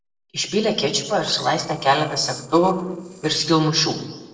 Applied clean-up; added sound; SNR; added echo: neural separator model SepFormer DNS4.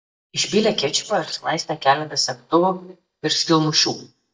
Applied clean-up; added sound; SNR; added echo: neural mask model DeepFilterNet 3.